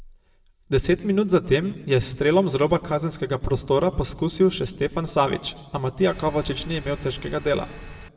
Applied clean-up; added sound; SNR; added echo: none; Engine; 15 dB; reverberation time 1.0 s.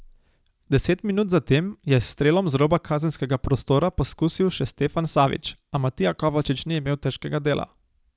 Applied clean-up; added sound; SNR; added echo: none; none; none; none.